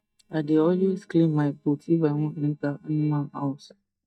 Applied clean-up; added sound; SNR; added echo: neural mask model DeepFilterNet 3.